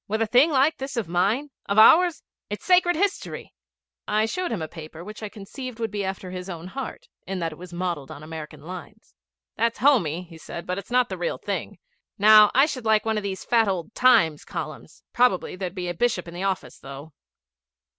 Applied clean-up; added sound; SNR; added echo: none; none; none; none.